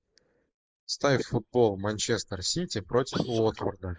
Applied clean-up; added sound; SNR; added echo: neural mask model Resemble Enhance denoiser.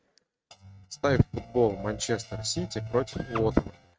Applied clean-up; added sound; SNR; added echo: neural mask model RNNoise.